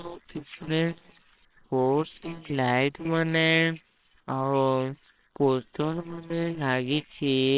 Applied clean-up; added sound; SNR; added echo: neural separator model SepFormer WHAMR!.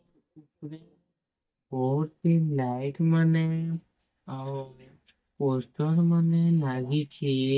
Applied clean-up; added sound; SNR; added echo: neural mask model DeepFilterNet 3.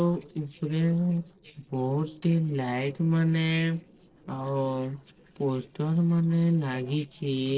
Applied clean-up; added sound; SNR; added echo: neural separator model SepFormer DNS4.